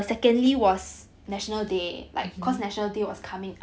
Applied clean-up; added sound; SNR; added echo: none; none; none; none.